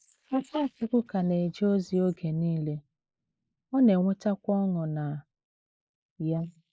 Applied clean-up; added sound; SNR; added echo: neural mask model Resemble Enhance denoiser.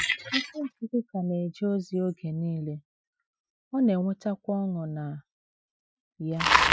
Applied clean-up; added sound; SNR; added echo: classical method Wiener filter.